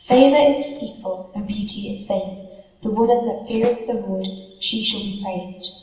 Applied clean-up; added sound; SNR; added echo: none; Snare drum; 16 dB; reverberation time 1.0 s.